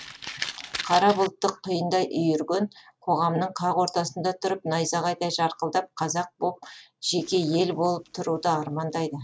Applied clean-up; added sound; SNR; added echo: none; Fire; 17 dB; none.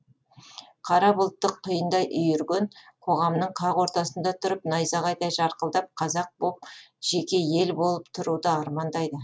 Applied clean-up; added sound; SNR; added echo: none; none; none; none.